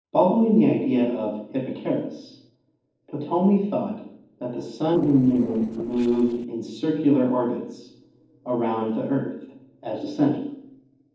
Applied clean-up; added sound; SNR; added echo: neural separator model SepFormer DNS4.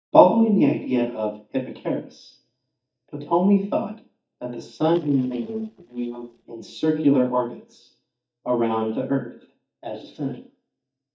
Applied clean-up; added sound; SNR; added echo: neural mask model DeepFilterNet 3.